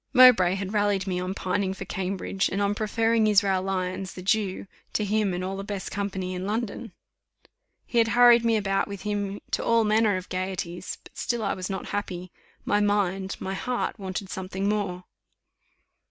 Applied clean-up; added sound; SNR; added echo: none; none; none; none.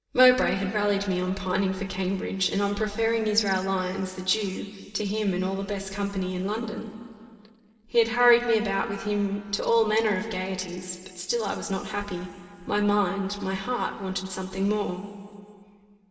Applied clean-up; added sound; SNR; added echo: none; none; none; reverberation time 2.8 s.